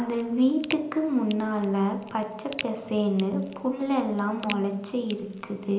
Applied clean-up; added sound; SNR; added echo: none; Crack; 17 dB; reverberation time 0.8 s.